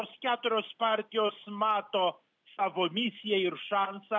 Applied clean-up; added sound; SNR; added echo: none; none; none; none.